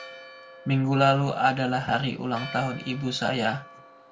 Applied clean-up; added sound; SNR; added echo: none; Church bell; 18 dB; none.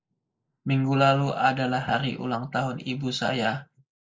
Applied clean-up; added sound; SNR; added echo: neural mask model Resemble Enhance denoiser.